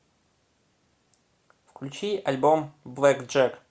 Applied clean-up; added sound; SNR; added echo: none; none; none; none.